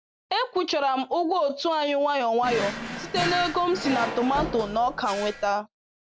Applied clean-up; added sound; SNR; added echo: none; Drawer open or close; 7 dB; none.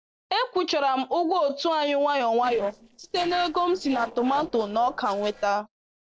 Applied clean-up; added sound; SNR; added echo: neural separator model SepFormer DNS4.